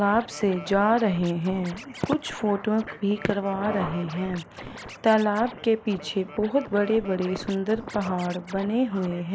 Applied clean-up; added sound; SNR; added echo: none; Scratching (performance technique); 16 dB; none.